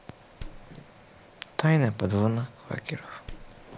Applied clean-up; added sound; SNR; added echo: none; Door; 18 dB; none.